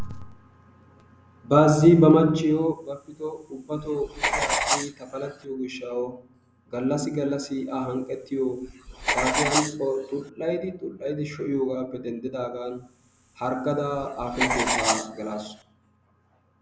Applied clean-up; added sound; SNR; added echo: none; Writing; 5 dB; none.